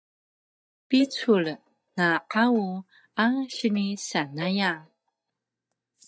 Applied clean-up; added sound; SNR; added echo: neural mask model DeepFilterNet 3.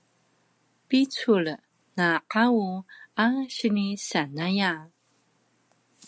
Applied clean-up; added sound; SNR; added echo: none; none; none; none.